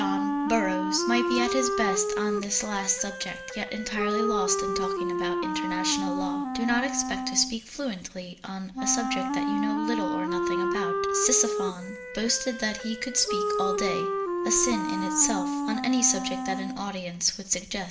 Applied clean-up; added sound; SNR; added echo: none; Wind instrument, woodwind instrument; 0 dB; reverberation time 1.1 s.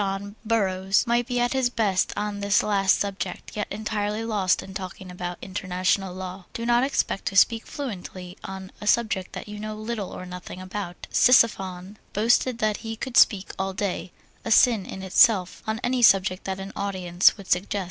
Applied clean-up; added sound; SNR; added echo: none; none; none; none.